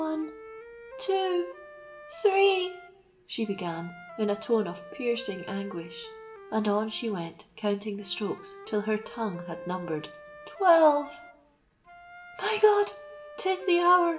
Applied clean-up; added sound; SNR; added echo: none; Wind instrument, woodwind instrument; 17 dB; reverberation time 0.5 s.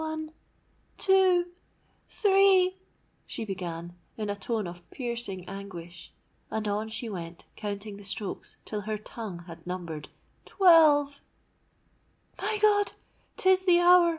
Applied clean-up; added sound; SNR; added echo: none; none; none; none.